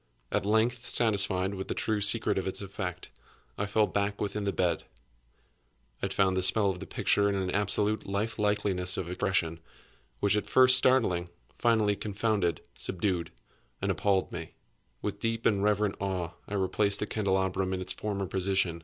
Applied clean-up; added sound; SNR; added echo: none; none; none; none.